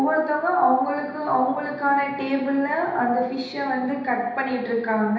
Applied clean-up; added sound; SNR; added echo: none; none; none; reverberation time 0.9 s.